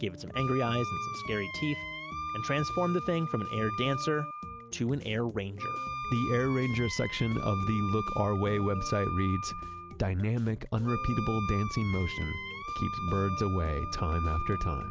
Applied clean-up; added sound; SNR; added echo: none; Wind instrument, woodwind instrument; 7 dB; none.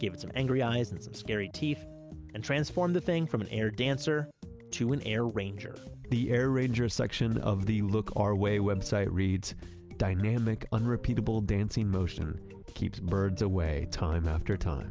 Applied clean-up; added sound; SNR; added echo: none; none; none; none.